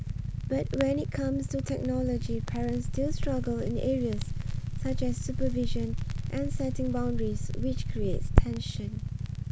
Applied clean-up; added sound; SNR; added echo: none; Idling / Motorcycle + Crackle; -3 dB; none.